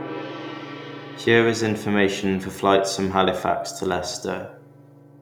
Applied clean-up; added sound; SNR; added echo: none; Gong; 15 dB; none.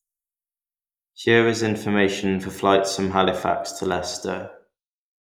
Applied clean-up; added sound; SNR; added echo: neural mask model Resemble Enhance denoiser.